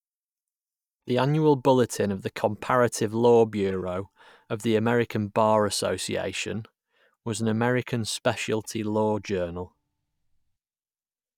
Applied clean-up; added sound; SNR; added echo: neural mask model DeepFilterNet 3.